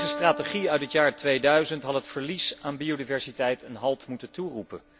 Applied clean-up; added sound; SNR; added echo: none; Piano; 15 dB; none.